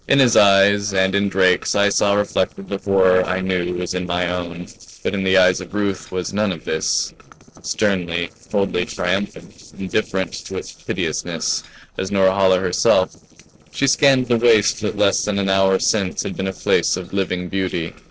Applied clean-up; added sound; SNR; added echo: neural separator model SepFormer DNS4.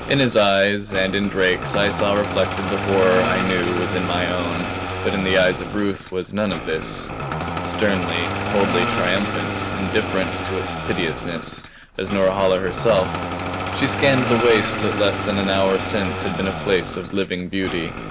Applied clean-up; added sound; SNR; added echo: none; Engine starting; 4 dB; none.